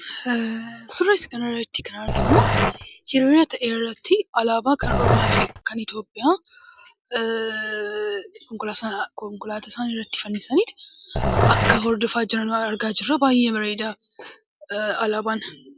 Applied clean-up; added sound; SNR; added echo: none; Growling; -3 dB; none.